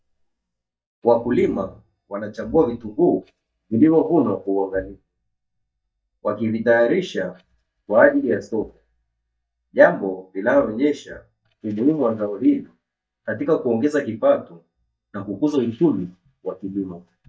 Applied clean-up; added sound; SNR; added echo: neural mask model DeepFilterNet 3.